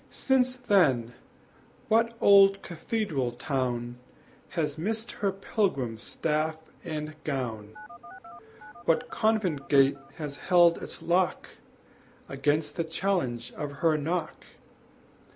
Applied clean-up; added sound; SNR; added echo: none; Telephone; 20 dB; none.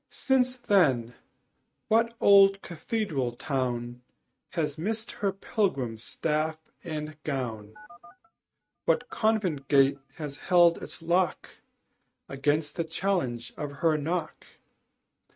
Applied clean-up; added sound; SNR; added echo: neural mask model RNNoise.